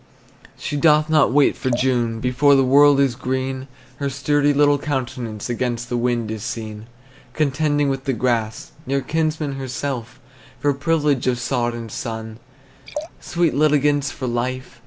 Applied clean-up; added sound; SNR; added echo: none; Liquid; 16 dB; none.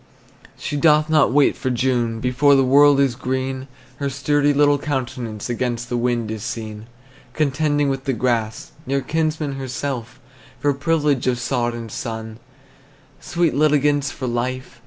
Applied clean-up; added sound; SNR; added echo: none; none; none; none.